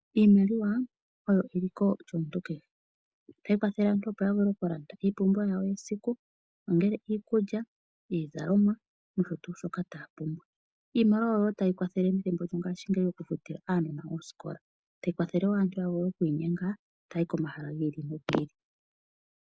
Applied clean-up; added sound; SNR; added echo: none; none; none; none.